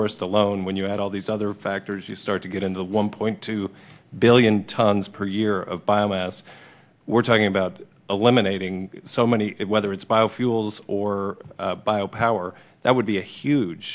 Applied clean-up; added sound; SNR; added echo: none; none; none; none.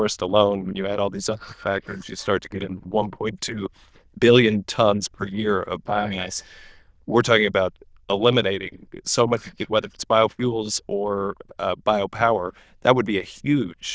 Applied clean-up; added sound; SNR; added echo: neural diffusion model UNIVERSE++.